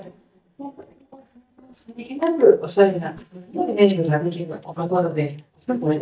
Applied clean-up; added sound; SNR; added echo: neural mask model DeepFilterNet 3.